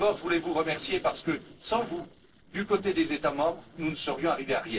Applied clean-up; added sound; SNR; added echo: neural separator model SepFormer DNS4.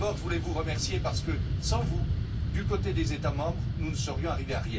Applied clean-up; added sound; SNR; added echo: none; Fixed-wing aircraft, airplane; -5 dB; reverberation time 0.1 s.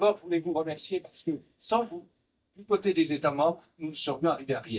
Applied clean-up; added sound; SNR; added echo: neural mask model DeepFilterNet 3.